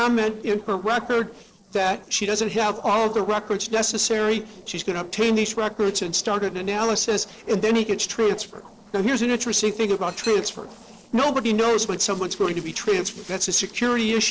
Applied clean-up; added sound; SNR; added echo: neural separator model SepFormer DNS4.